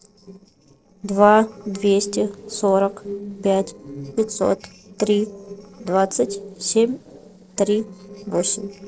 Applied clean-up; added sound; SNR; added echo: neural separator model SepFormer DNS4.